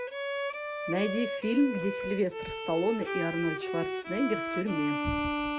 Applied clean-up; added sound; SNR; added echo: none; Bowed string instrument; 2 dB; none.